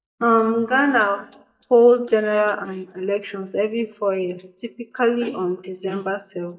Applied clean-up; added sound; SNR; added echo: neural mask model DeepFilterNet 3.